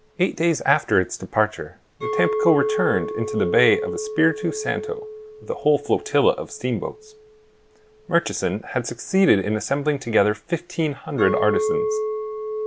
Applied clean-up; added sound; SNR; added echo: none; Chink, clink; 7 dB; none.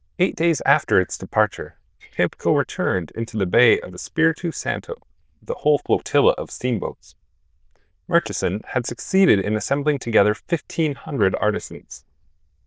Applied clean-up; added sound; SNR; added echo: neural diffusion model UNIVERSE++.